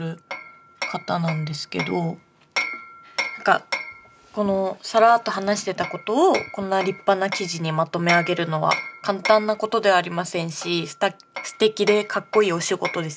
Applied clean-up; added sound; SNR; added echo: none; Hammer; 11 dB; none.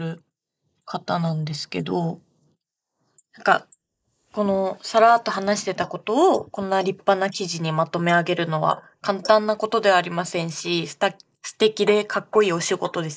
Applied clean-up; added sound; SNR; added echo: neural mask model Resemble Enhance denoiser.